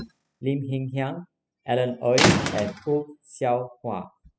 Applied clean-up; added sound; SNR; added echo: classical method spectral subtraction.